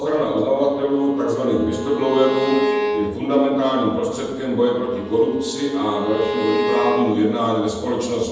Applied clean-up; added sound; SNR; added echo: none; Bowed string instrument; 7 dB; reverberation time 1.1 s.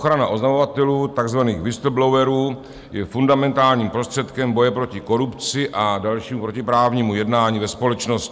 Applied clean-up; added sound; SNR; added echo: none; none; none; none.